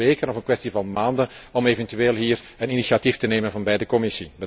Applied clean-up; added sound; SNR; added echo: none; none; none; none.